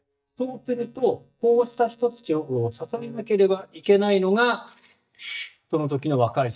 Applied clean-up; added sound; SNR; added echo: neural mask model DeepFilterNet 3.